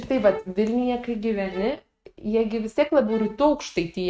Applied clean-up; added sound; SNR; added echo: neural mask model RNNoise.